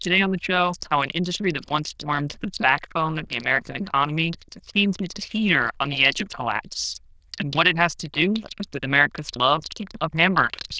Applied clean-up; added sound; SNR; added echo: neural diffusion model UNIVERSE++.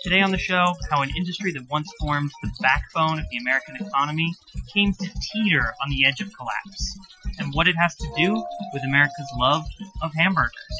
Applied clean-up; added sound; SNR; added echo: classical method Wiener filter.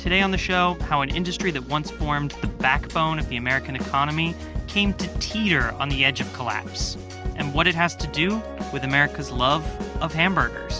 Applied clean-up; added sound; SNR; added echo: none; none; none; none.